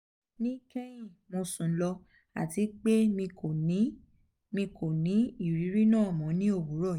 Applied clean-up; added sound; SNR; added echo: none; none; none; none.